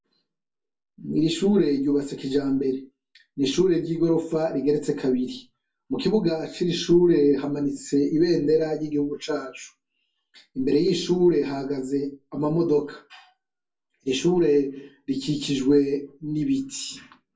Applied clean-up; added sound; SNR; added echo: none; none; none; reverberation time 0.2 s.